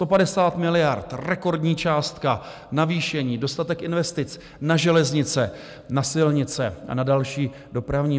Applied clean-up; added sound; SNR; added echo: none; none; none; none.